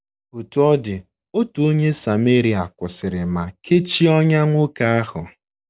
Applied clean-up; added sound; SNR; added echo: none; none; none; none.